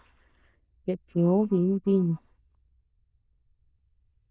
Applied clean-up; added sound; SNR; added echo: neural diffusion model UNIVERSE++.